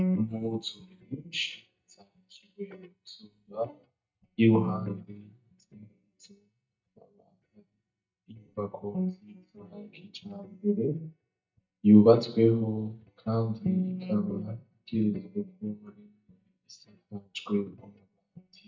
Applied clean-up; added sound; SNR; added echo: neural mask model DeepFilterNet 3.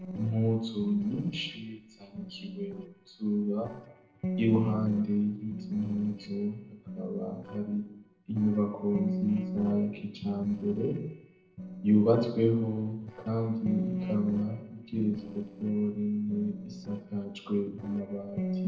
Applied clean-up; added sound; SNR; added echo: neural separator model SepFormer DNS4.